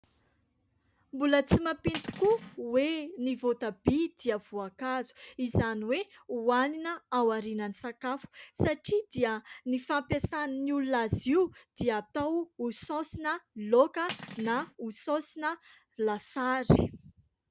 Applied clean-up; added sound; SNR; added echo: none; Cutlery, silverware; 12 dB; none.